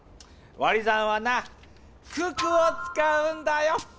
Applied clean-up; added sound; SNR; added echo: none; none; none; none.